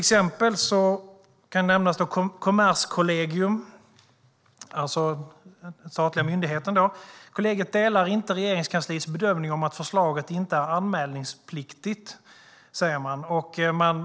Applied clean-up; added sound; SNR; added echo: none; none; none; none.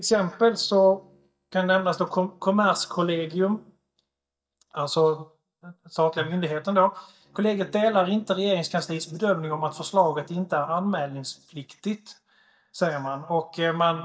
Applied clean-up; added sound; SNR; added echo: neural mask model DeepFilterNet 3.